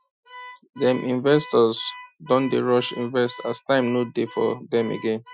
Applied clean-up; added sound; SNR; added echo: classical method Wiener filter.